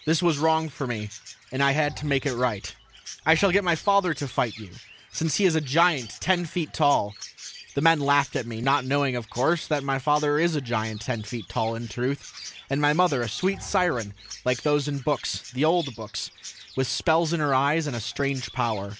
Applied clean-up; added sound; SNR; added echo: none; Bowed string instrument + Chirp, tweet; 18 dB; none.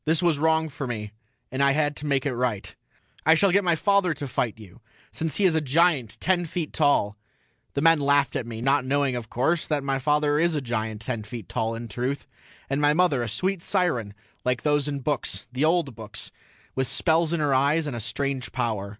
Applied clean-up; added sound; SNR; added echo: none; none; none; none.